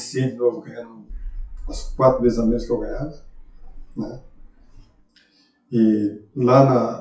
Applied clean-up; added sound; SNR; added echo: classical method WPE with log-MMSE.